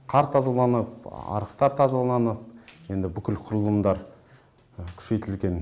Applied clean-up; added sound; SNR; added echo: none; none; none; none.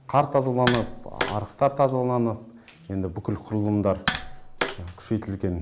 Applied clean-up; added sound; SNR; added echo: none; Tap; 8 dB; none.